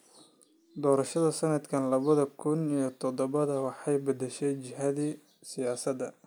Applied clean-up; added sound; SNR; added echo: none; none; none; none.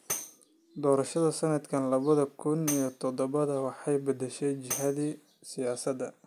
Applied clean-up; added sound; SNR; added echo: none; Tambourine; 12 dB; none.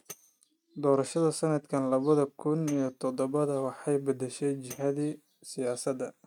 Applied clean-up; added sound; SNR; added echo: neural mask model RNNoise.